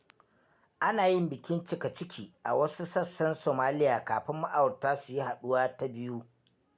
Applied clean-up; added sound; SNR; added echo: none; none; none; none.